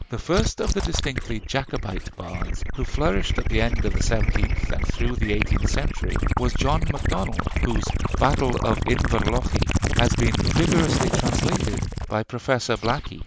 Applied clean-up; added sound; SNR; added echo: none; Gurgling / Liquid; -4 dB; none.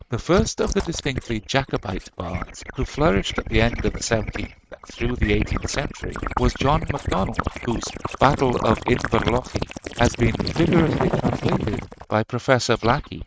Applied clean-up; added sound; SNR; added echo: neural mask model RNNoise.